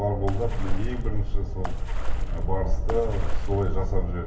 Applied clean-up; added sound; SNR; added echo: none; Water / Splash, splatter; -3 dB; reverberation time 0.6 s.